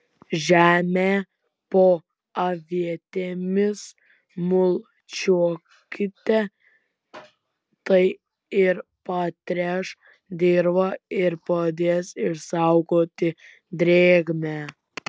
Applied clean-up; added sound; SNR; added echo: none; none; none; none.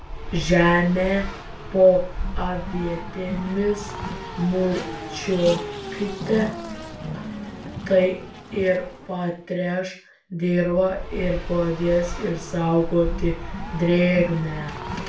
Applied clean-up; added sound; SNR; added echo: none; Race car, auto racing; 8 dB; reverberation time 0.4 s.